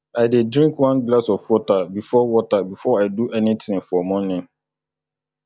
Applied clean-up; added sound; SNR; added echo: none; none; none; none.